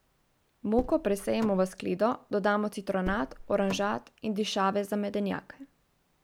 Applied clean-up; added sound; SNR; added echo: none; Car; 11 dB; none.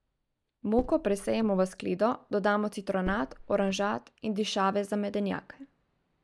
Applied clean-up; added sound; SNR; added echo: neural mask model DeepFilterNet 3.